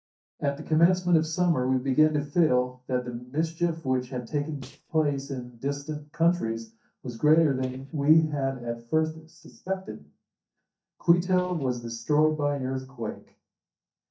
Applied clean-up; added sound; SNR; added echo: neural mask model DeepFilterNet 3.